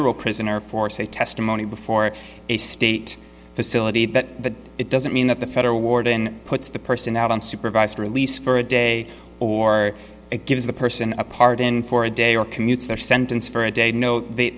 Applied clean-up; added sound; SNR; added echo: none; none; none; none.